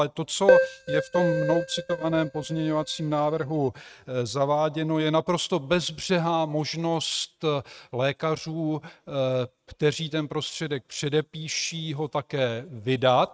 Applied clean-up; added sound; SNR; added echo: neural mask model RNNoise.